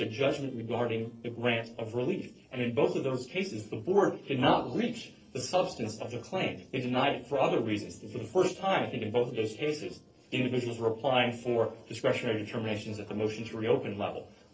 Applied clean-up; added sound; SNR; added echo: neural separator model SepFormer DNS4.